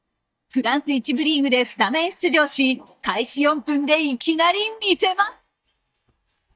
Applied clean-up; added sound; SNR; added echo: neural mask model DeepFilterNet 3.